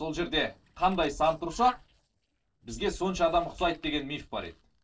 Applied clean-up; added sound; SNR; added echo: neural separator model SepFormer DNS4.